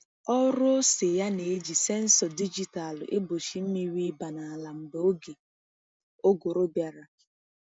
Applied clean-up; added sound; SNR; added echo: none; none; none; none.